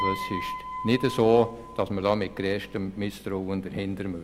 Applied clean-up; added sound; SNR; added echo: none; Piano; 10 dB; none.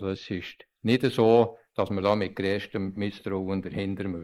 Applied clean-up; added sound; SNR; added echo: neural mask model Resemble Enhance denoiser.